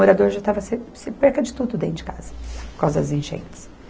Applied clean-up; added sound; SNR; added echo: none; none; none; none.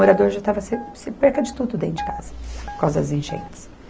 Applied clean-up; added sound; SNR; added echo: none; Guitar; 13 dB; none.